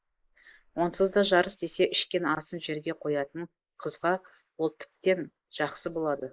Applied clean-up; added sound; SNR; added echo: neural mask model Resemble Enhance denoiser.